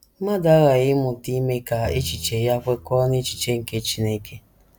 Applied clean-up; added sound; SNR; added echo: none; Bowed string instrument; 16 dB; none.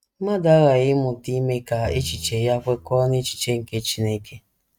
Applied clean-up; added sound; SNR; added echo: neural mask model RNNoise.